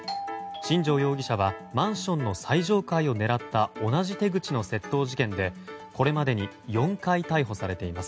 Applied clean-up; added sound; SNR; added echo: none; Doorbell; 13 dB; none.